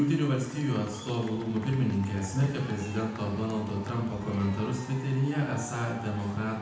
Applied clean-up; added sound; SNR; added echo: none; Crowd / Cheering; 15 dB; reverberation time 0.9 s.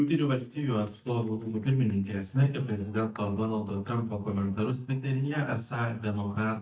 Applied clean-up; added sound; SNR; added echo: neural mask model DeepFilterNet 3.